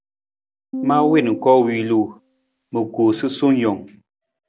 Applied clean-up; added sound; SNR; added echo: none; Piano; 9 dB; none.